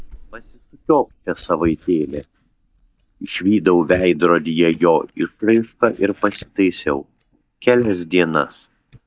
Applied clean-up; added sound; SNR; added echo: neural mask model DeepFilterNet 3.